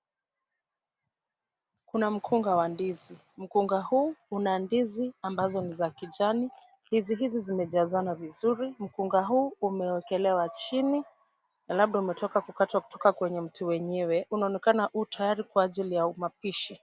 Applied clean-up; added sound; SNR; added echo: none; none; none; none.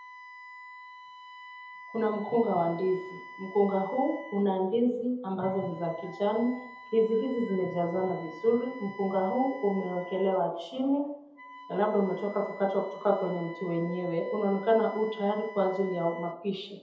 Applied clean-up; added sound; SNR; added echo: none; Wind instrument, woodwind instrument; 17 dB; reverberation time 0.7 s.